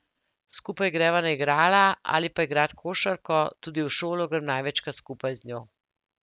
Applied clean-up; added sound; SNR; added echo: none; none; none; none.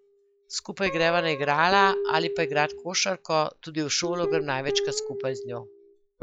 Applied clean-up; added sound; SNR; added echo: classical method log-MMSE.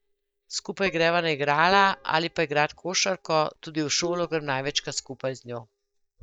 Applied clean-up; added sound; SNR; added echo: neural mask model DeepFilterNet 3.